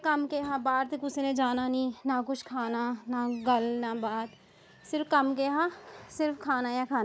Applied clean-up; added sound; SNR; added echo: none; none; none; none.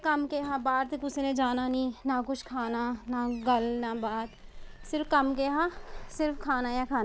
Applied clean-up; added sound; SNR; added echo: none; Crackle; 16 dB; none.